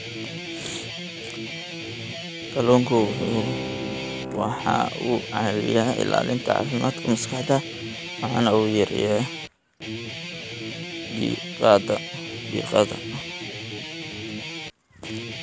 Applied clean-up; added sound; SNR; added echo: none; Bowed string instrument + Guitar; 8 dB; none.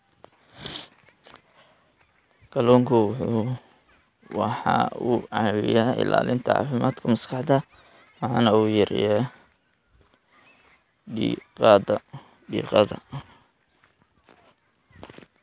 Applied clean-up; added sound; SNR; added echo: none; none; none; none.